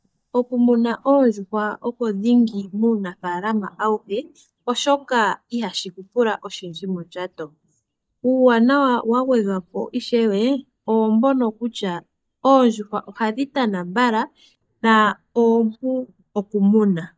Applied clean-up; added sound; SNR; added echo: neural mask model DeepFilterNet 3.